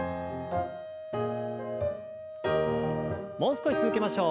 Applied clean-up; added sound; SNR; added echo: none; Wind instrument, woodwind instrument; 11 dB; none.